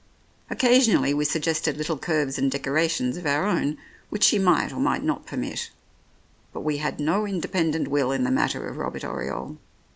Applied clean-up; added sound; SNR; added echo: none; none; none; none.